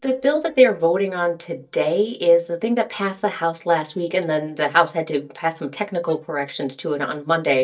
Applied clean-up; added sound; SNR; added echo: neural mask model DeepFilterNet 3.